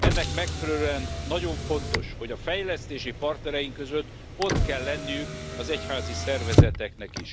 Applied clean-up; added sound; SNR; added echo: none; Motor vehicle (road); -3 dB; none.